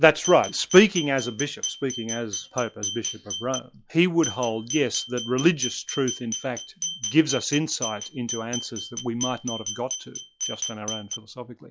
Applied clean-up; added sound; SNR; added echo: classical method log-MMSE.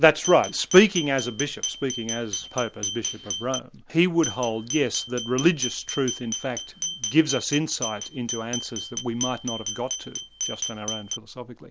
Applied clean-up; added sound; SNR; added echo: none; Glass; 8 dB; none.